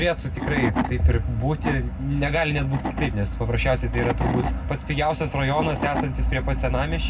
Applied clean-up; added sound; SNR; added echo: none; Wood / Tools; 9 dB; reverberation time 0.3 s.